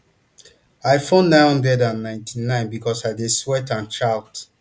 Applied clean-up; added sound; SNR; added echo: none; none; none; none.